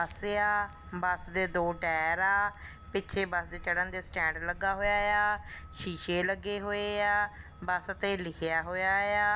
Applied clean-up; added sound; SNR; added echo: none; Truck; 16 dB; none.